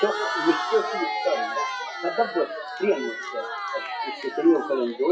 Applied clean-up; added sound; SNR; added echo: classical method WPE with log-MMSE.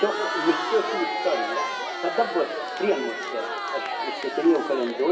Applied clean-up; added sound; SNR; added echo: none; Crowd; 4 dB; reverberation time 1.3 s.